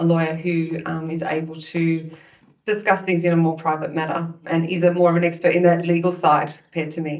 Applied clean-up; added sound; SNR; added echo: neural mask model DeepFilterNet 3.